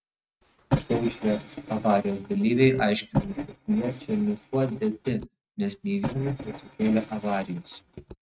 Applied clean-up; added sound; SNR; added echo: neural mask model RNNoise.